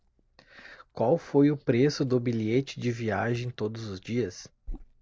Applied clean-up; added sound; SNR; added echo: neural separator model SepFormer DNS4.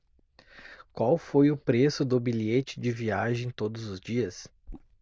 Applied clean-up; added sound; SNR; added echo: neural diffusion model UNIVERSE++.